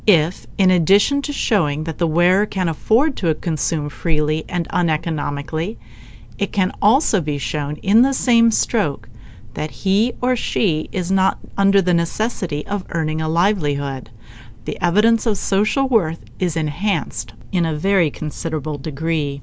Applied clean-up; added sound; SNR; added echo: none; none; none; none.